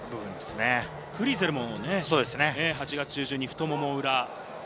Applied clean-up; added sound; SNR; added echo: none; Cheering; 15 dB; none.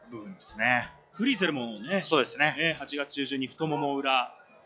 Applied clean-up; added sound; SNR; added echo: classical method log-MMSE.